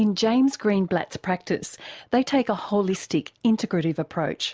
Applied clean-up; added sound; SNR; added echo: none; none; none; none.